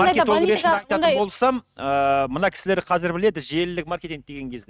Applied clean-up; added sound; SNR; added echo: neural mask model RNNoise.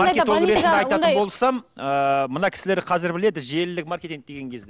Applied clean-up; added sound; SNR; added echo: none; none; none; none.